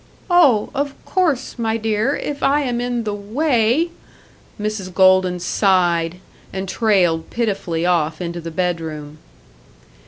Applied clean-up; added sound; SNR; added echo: none; none; none; none.